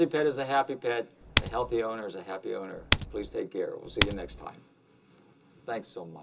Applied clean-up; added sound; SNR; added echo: none; Typing; -4 dB; reverberation time 0.2 s.